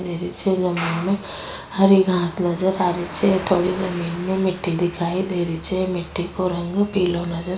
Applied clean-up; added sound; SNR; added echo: none; Car passing by / Truck; 18 dB; reverberation time 0.4 s.